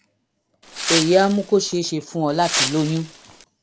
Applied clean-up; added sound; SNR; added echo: none; Wind; 5 dB; none.